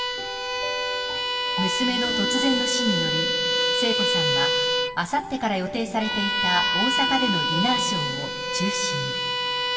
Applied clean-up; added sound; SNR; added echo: none; Bowed string instrument; -3 dB; reverberation time 1.9 s.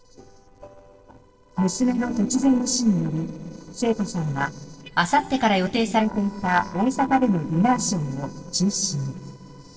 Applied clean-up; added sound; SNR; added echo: neural separator model SepFormer DNS4.